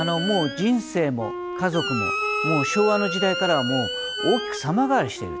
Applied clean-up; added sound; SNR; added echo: none; Squeak + Wind instrument, woodwind instrument; 4 dB; none.